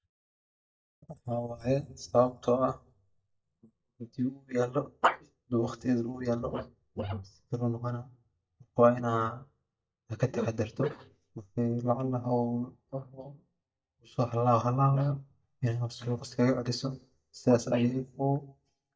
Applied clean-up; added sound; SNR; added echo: neural mask model DeepFilterNet 3.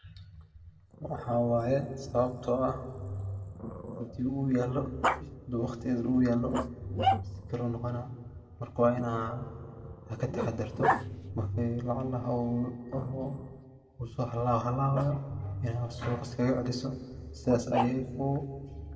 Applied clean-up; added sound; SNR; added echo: none; Growling; 7 dB; reverberation time 1.5 s.